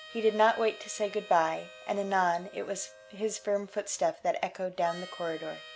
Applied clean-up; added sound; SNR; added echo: none; Harmonica; 19 dB; none.